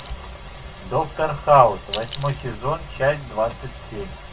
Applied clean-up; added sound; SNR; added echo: none; Chink, clink; 20 dB; reverberation time 0.1 s.